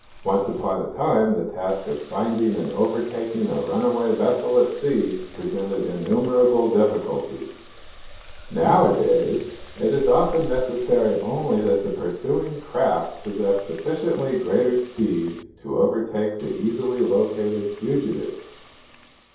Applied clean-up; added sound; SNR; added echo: none; Water tap, faucet; 19 dB; reverberation time 0.7 s.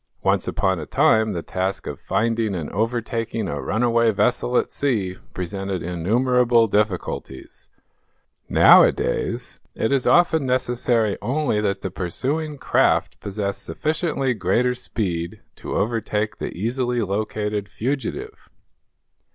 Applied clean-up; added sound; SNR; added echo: none; none; none; none.